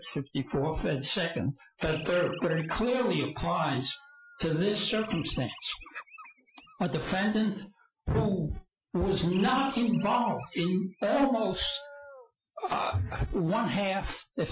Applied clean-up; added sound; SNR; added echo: classical method Wiener filter.